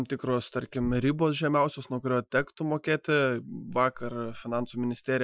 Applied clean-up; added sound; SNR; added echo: classical method Wiener filter.